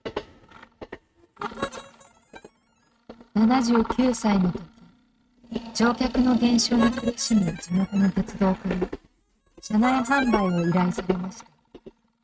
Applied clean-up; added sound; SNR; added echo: neural mask model RNNoise.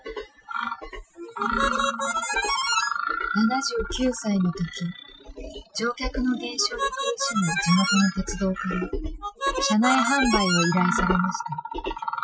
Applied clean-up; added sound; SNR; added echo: classical method Wiener filter.